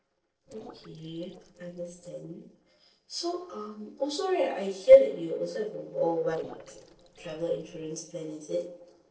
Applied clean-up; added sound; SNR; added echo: neural separator model SepFormer DNS4.